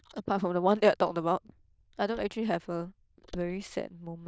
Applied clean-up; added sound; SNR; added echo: neural diffusion model UNIVERSE++.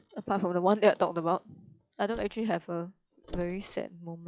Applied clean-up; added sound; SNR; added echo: classical method log-MMSE.